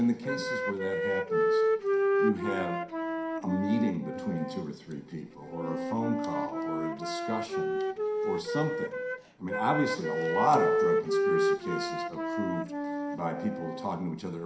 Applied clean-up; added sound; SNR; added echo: none; Wind instrument, woodwind instrument; -3 dB; reverberation time 0.5 s.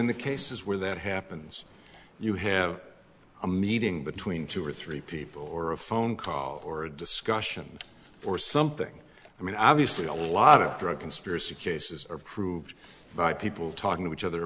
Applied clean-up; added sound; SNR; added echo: none; none; none; none.